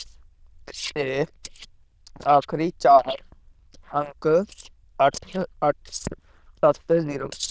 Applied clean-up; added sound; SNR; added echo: neural diffusion model UNIVERSE++.